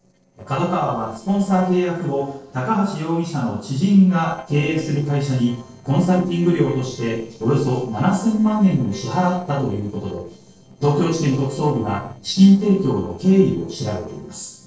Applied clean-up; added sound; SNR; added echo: neural separator model SepFormer DNS4.